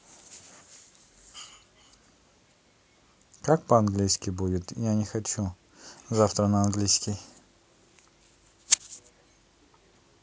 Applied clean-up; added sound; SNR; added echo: none; none; none; none.